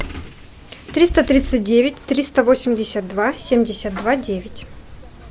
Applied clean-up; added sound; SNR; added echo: none; Bird vocalization, bird call, bird song; 15 dB; none.